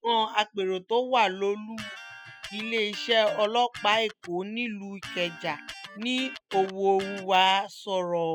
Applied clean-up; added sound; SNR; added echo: classical method spectral subtraction.